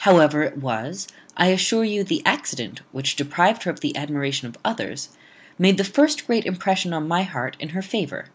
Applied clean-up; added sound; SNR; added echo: none; none; none; none.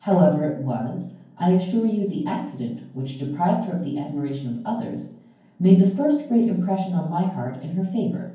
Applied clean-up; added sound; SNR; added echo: none; none; none; reverberation time 0.9 s.